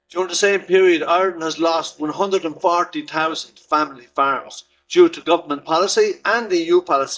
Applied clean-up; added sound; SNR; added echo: neural mask model DeepFilterNet 3.